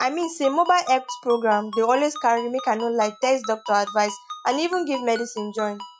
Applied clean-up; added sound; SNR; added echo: classical method Wiener filter.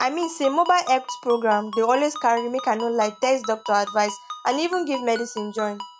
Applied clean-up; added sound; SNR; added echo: none; Ringtone; 14 dB; none.